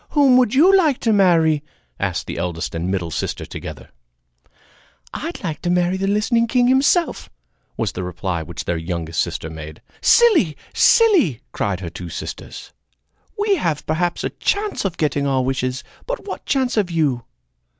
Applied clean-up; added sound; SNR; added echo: none; none; none; none.